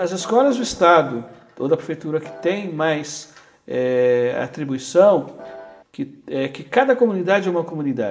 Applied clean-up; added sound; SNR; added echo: none; Piano; 18 dB; reverberation time 0.7 s.